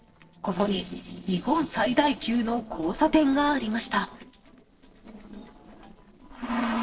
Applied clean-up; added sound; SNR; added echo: neural separator model SepFormer DNS4.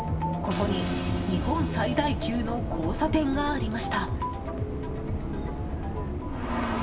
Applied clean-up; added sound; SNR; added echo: none; Bus; 2 dB; reverberation time 3.0 s.